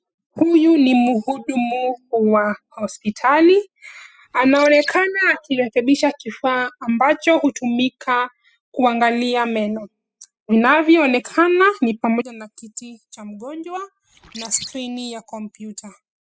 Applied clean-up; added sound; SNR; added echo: classical method spectral subtraction.